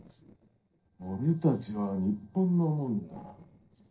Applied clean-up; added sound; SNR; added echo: neural separator model SepFormer DNS4.